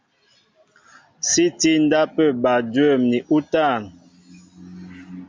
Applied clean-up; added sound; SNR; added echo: none; none; none; none.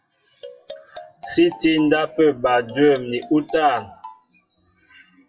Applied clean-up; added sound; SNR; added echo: classical method WPE with log-MMSE.